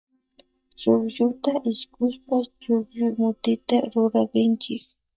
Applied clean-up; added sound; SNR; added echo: neural mask model DeepFilterNet 3.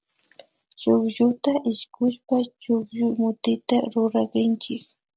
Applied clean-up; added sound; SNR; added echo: none; none; none; none.